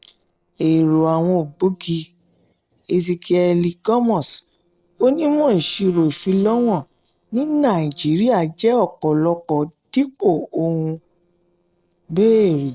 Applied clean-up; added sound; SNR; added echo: neural separator model SepFormer DNS4.